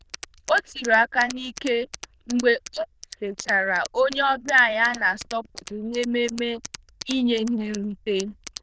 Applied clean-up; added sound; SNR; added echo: neural diffusion model UNIVERSE++.